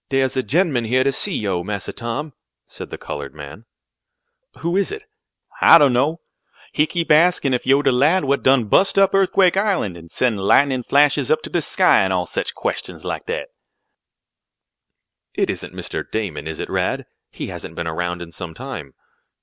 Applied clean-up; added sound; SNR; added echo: none; none; none; none.